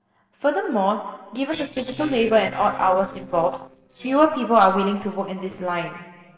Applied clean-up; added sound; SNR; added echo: neural separator model SepFormer DNS4.